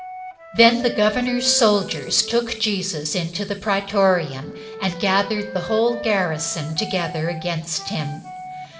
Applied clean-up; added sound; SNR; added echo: none; Wind instrument, woodwind instrument; 14 dB; reverberation time 2.6 s.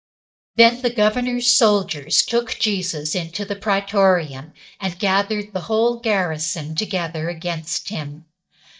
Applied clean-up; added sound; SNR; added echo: neural mask model DeepFilterNet 3.